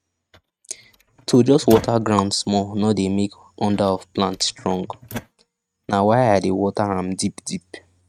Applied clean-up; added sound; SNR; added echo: neural mask model RNNoise.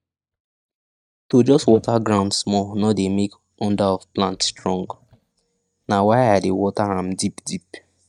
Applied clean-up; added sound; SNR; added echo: neural mask model DeepFilterNet 3.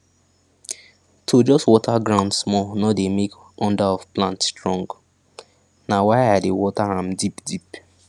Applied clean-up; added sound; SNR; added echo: none; none; none; none.